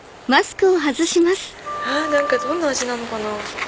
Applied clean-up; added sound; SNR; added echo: none; Wind instrument, woodwind instrument; 10 dB; none.